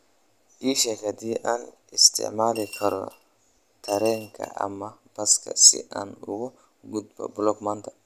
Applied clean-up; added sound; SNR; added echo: none; Coin (dropping) / Glass; 17 dB; none.